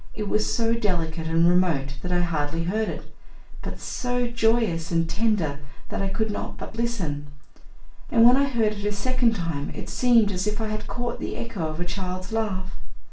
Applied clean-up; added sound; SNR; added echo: none; none; none; reverberation time 0.3 s.